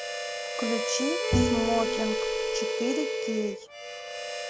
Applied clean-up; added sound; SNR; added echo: none; Harmonica + Bowed string instrument; -4 dB; none.